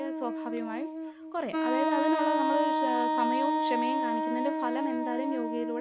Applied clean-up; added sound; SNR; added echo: none; Wind instrument, woodwind instrument; -4 dB; none.